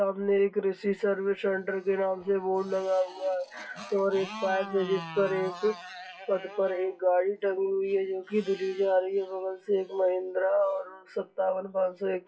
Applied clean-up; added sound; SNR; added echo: classical method WPE with log-MMSE.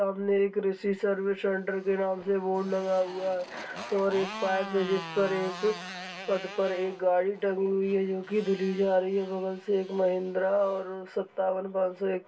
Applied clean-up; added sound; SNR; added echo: none; Motorcycle; 15 dB; reverberation time 0.1 s.